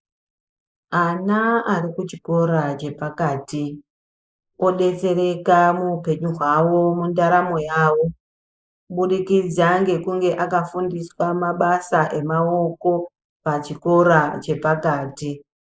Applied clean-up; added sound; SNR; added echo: neural mask model Resemble Enhance denoiser.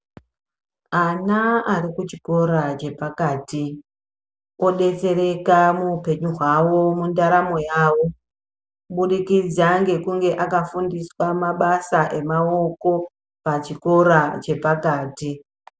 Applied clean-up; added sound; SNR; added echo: none; none; none; none.